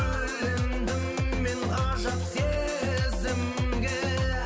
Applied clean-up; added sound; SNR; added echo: none; none; none; none.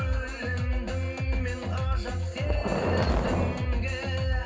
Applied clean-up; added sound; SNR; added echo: none; Boom; 3 dB; reverberation time 0.4 s.